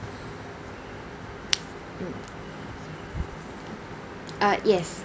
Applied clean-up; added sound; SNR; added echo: none; none; none; none.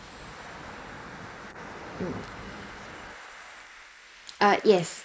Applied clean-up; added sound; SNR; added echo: neural mask model Resemble Enhance denoiser.